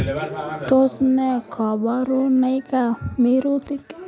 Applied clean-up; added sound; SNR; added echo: none; none; none; none.